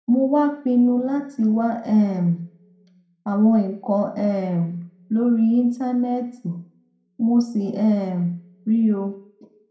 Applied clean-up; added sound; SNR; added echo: none; none; none; reverberation time 0.5 s.